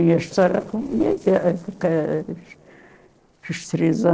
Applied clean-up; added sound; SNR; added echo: neural separator model SepFormer DNS4.